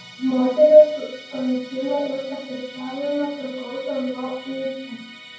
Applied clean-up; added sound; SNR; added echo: none; Musical instrument; 20 dB; reverberation time 0.9 s.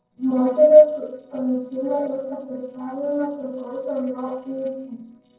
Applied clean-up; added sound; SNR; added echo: neural separator model SepFormer DNS4.